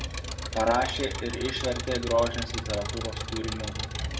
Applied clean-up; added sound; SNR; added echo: none; Engine; 3 dB; none.